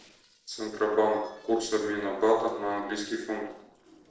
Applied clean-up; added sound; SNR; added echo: neural separator model SepFormer DNS4.